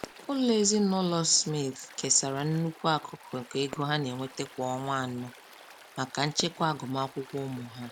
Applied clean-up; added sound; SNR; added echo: none; Fireworks + Stream; 19 dB; none.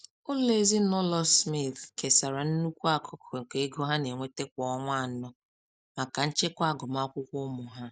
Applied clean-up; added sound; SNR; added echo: none; none; none; none.